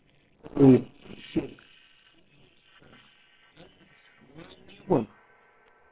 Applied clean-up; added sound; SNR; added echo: neural separator model SepFormer WHAM!.